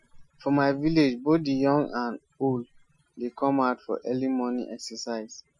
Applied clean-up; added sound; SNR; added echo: classical method Wiener filter.